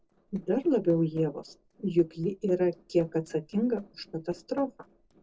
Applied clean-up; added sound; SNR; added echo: neural separator model SepFormer DNS4.